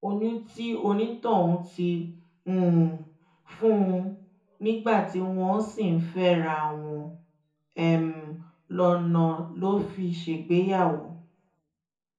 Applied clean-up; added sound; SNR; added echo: none; none; none; reverberation time 0.6 s.